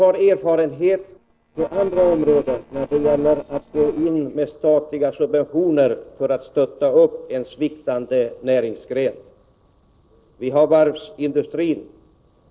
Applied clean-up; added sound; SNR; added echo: neural separator model SepFormer DNS4.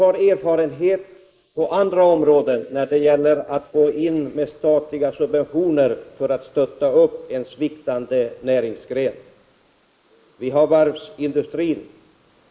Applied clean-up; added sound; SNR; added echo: neural mask model Resemble Enhance denoiser.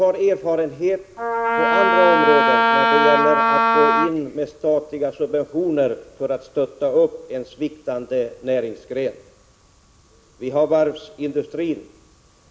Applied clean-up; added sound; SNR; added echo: none; Wind instrument, woodwind instrument; -4 dB; none.